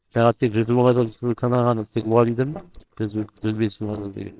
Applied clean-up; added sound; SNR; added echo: neural separator model SepFormer WHAMR!.